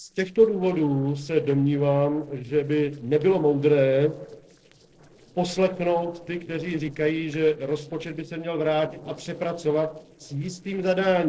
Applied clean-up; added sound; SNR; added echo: neural separator model SepFormer DNS4.